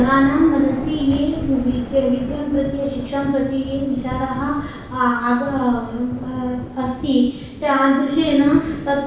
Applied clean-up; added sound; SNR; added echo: none; Thunder / Rain; 12 dB; reverberation time 0.7 s.